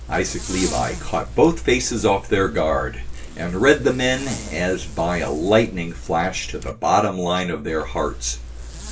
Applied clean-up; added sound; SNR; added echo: none; Zipper (clothing); 12 dB; reverberation time 0.2 s.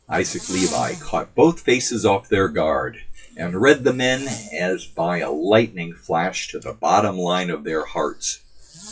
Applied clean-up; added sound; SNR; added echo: classical method WPE with log-MMSE.